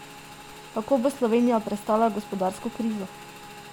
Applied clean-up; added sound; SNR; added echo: none; Motorcycle / Engine; 17 dB; none.